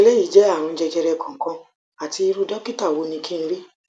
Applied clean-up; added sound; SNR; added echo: none; none; none; none.